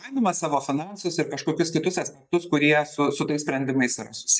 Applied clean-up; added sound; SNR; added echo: neural mask model DeepFilterNet 3.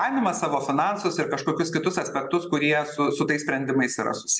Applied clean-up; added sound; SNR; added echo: none; none; none; none.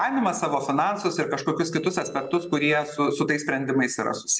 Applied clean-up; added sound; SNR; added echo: neural separator model SepFormer DNS4.